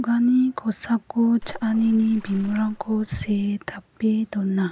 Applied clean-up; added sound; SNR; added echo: none; Water / Splash, splatter; 19 dB; none.